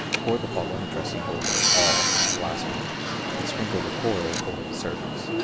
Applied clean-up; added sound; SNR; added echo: none; Alarm + Tools; -5 dB; none.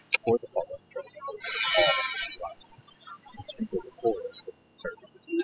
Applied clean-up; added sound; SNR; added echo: classical method spectral subtraction.